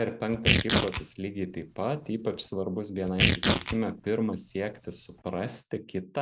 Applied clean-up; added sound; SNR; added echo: none; Tearing; -2 dB; none.